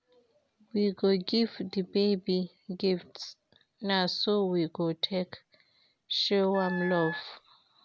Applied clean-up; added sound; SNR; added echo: none; Wind instrument, woodwind instrument; 9 dB; none.